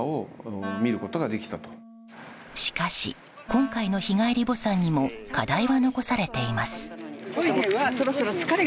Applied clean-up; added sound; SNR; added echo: none; Wind instrument, woodwind instrument; 17 dB; none.